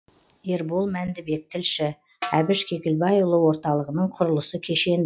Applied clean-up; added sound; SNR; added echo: classical method log-MMSE.